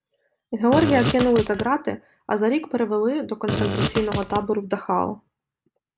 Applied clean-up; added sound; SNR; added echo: none; Fart; 2 dB; none.